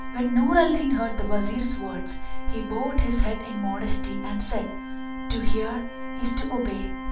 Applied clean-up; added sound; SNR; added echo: none; Organ; 11 dB; reverberation time 0.4 s.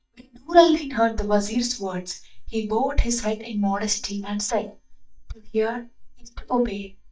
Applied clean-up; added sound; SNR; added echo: neural mask model DeepFilterNet 3.